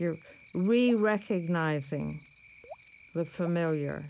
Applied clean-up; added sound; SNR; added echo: none; Raindrop / Drip + Cricket; 19 dB; none.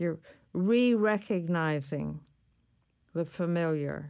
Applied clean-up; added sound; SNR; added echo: none; none; none; none.